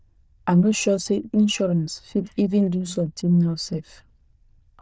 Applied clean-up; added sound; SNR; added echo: neural diffusion model UNIVERSE++.